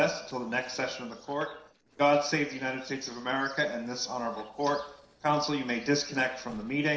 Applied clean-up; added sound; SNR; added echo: neural separator model SepFormer DNS4.